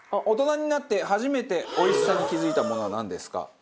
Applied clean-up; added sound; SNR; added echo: none; Breathing; 1 dB; none.